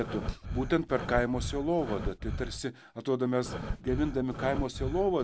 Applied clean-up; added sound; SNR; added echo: none; Breathing; 6 dB; none.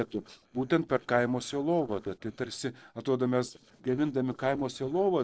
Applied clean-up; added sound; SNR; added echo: neural separator model SepFormer DNS4.